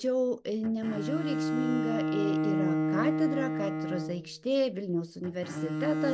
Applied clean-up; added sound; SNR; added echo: none; Bowed string instrument; 0 dB; none.